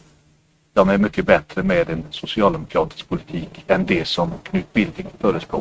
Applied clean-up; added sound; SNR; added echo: neural mask model RNNoise.